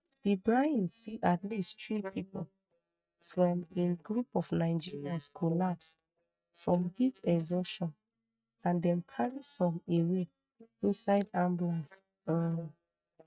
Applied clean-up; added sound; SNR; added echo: neural mask model DeepFilterNet 3.